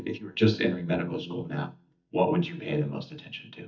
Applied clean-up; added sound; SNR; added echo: neural mask model DeepFilterNet 3.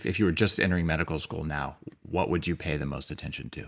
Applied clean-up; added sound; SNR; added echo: none; none; none; none.